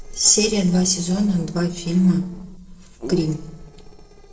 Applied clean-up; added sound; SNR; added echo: neural separator model SepFormer DNS4.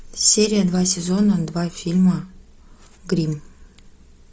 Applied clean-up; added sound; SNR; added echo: none; none; none; none.